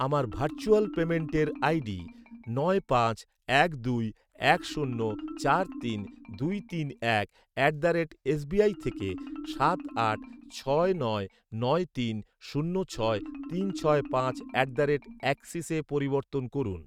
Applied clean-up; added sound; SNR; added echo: neural mask model RNNoise.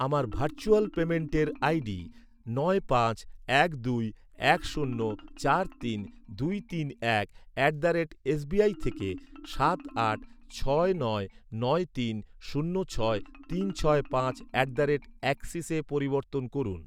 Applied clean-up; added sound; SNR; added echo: neural mask model DeepFilterNet 3.